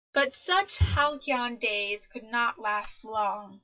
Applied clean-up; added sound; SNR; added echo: classical method WPE with log-MMSE.